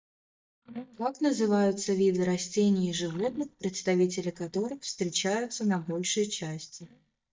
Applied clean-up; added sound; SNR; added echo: neural mask model DeepFilterNet 3.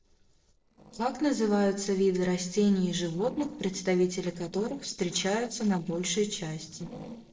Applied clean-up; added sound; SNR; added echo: neural separator model SepFormer DNS4.